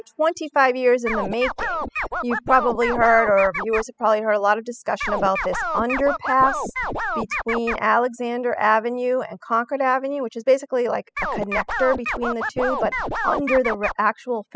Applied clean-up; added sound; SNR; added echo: classical method spectral subtraction.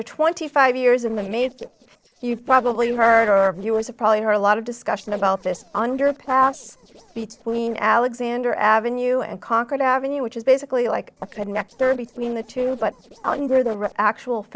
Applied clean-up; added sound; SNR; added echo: neural separator model SepFormer DNS4.